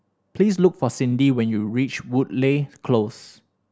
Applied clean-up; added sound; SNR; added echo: none; none; none; none.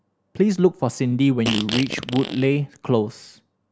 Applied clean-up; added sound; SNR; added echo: none; Fart; 7 dB; none.